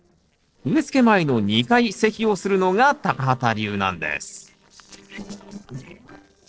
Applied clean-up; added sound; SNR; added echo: neural separator model SepFormer DNS4.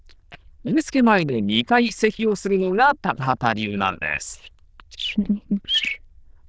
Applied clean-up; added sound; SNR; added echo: neural diffusion model UNIVERSE++.